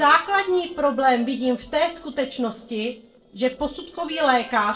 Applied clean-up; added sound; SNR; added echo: neural separator model SepFormer DNS4.